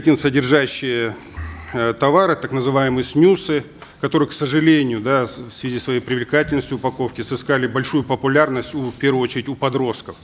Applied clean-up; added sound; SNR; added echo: none; none; none; none.